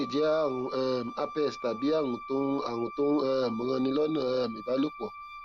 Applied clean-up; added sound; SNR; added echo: none; Wind instrument, woodwind instrument; 13 dB; none.